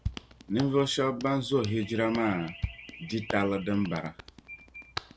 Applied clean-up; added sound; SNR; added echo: none; Bass drum + Hands; 12 dB; none.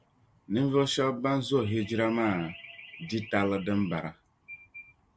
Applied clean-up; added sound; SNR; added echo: none; none; none; none.